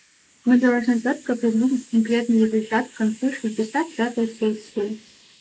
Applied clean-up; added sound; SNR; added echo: neural mask model Resemble Enhance denoiser.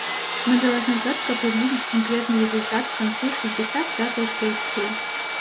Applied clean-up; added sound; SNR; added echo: none; Sawing; 0 dB; none.